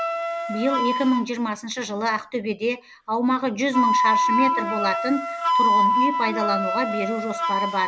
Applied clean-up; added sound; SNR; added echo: none; Wind instrument, woodwind instrument; -1 dB; none.